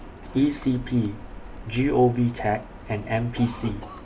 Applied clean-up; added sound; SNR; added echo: none; Cough + Typing; 18 dB; none.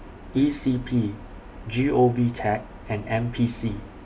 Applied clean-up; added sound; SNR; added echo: none; none; none; none.